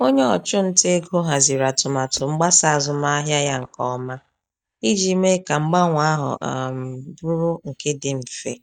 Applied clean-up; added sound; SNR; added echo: neural mask model DeepFilterNet 3.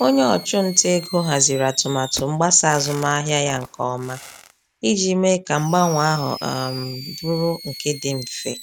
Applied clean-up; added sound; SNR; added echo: none; Fireworks; 15 dB; none.